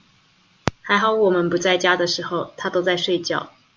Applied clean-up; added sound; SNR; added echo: none; none; none; none.